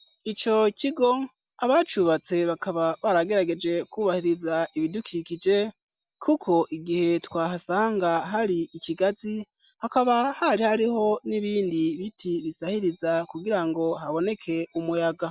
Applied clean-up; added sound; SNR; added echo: none; none; none; none.